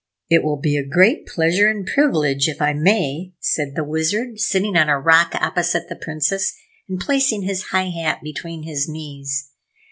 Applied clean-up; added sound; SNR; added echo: none; none; none; none.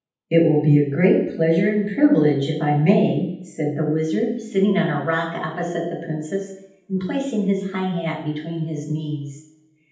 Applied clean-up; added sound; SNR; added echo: none; none; none; reverberation time 0.8 s.